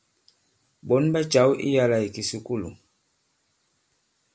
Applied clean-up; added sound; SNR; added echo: none; none; none; none.